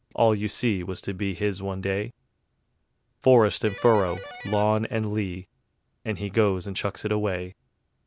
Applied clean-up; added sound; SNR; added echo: none; Electric guitar; 13 dB; none.